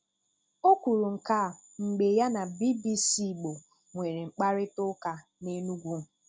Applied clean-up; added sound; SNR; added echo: none; none; none; none.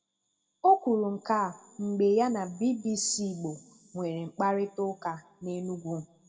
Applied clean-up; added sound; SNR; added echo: none; none; none; reverberation time 0.4 s.